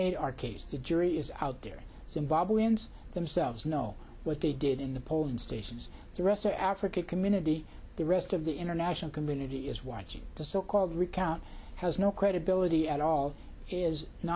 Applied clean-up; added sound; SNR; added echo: none; none; none; none.